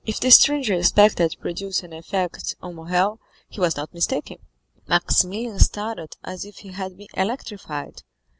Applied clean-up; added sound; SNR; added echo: none; none; none; none.